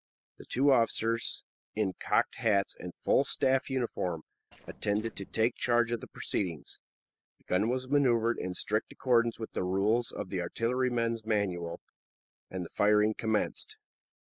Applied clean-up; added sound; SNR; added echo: neural separator model SepFormer DNS4.